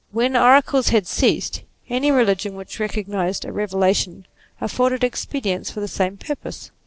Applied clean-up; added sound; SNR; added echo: neural separator model SepFormer DNS4.